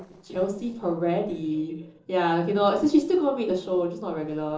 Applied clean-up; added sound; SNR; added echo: neural separator model SepFormer DNS4.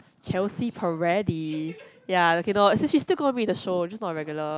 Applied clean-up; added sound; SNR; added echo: none; none; none; none.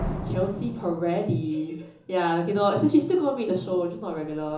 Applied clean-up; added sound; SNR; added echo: none; Slam; 13 dB; reverberation time 0.6 s.